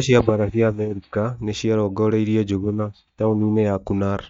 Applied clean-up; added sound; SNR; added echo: neural mask model DeepFilterNet 3.